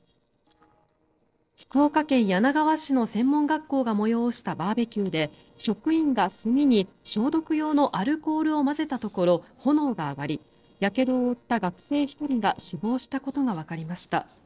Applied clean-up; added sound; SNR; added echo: neural separator model SepFormer DNS4.